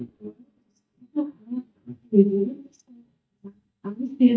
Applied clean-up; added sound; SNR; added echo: neural mask model DeepFilterNet 3.